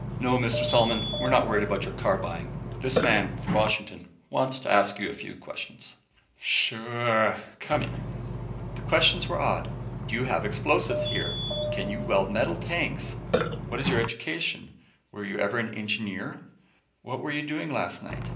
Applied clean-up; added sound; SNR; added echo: none; Burping, eructation; 5 dB; reverberation time 0.5 s.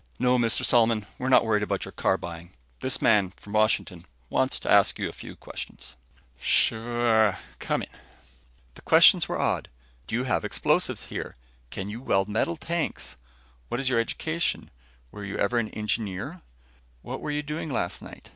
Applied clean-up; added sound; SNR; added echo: none; none; none; none.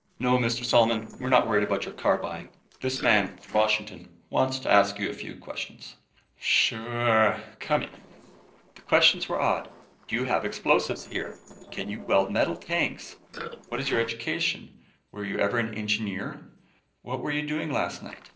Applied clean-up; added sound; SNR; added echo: neural separator model SepFormer DNS4.